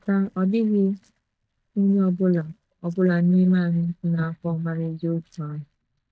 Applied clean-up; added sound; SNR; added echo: neural mask model DeepFilterNet 3.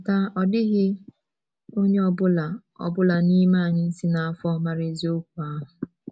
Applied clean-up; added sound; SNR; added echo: none; none; none; none.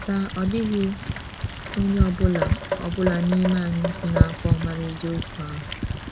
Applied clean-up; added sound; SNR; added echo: none; Rain; 1 dB; none.